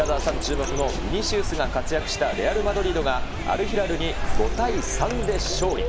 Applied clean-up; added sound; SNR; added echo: none; Printer; 2 dB; none.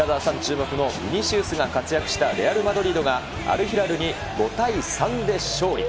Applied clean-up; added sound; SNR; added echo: none; none; none; none.